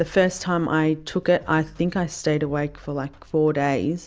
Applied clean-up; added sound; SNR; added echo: none; none; none; none.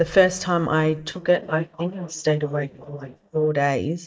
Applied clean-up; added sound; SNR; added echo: neural mask model DeepFilterNet 3.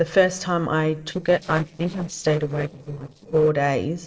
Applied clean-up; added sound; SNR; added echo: neural separator model SepFormer DNS4.